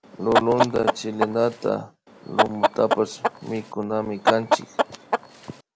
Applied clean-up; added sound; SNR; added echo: none; Chicken, rooster; -1 dB; none.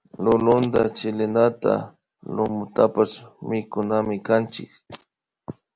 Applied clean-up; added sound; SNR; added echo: none; none; none; none.